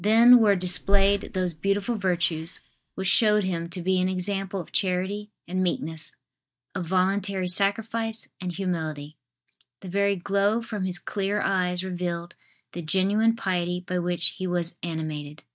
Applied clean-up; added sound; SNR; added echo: neural mask model DeepFilterNet 3.